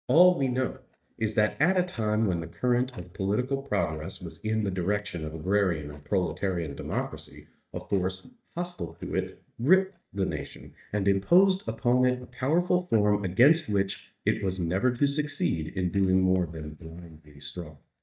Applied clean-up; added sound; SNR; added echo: neural mask model DeepFilterNet 3.